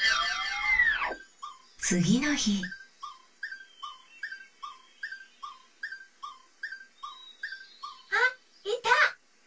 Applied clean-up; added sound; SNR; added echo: none; none; none; reverberation time 0.1 s.